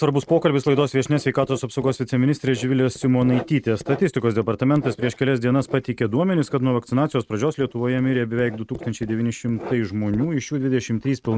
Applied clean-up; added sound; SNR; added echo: neural mask model RNNoise.